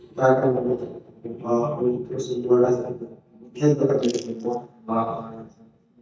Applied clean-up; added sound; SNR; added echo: neural mask model DeepFilterNet 3.